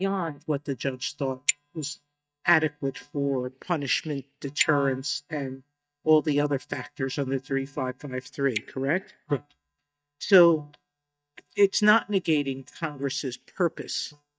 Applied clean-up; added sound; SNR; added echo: neural mask model DeepFilterNet 3.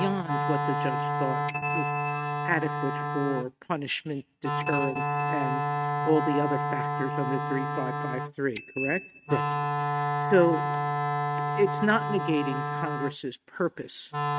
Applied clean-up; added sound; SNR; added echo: neural mask model RNNoise.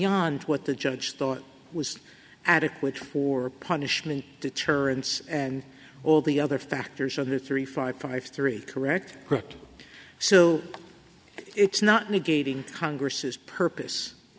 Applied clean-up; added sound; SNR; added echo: none; none; none; none.